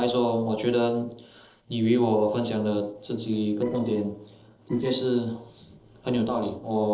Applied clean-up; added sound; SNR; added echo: neural separator model SepFormer DNS4.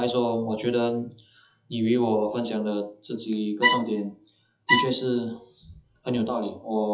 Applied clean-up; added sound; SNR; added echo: classical method WPE with log-MMSE.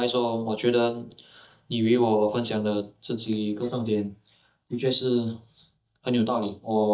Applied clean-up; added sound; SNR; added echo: neural mask model DeepFilterNet 3.